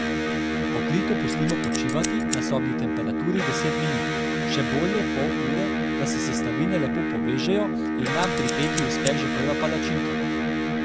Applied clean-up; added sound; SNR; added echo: none; Electric guitar + Scissors; -4 dB; none.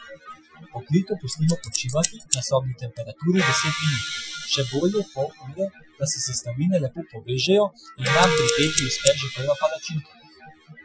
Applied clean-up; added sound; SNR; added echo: classical method Wiener filter.